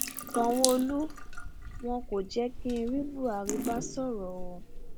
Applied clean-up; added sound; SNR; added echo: none; Drip / Sink (filling or washing) / Water tap, faucet; 4 dB; none.